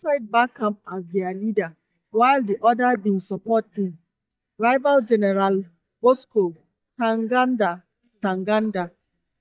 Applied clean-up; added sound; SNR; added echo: neural mask model DeepFilterNet 3.